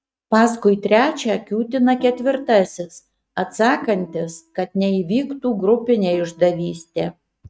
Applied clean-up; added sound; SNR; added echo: neural mask model RNNoise.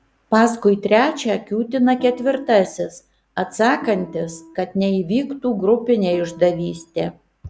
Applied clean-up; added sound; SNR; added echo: none; Guitar; 20 dB; none.